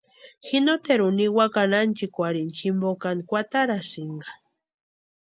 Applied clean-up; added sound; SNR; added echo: none; none; none; none.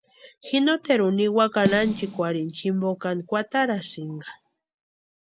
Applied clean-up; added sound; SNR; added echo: none; Snare drum; 9 dB; none.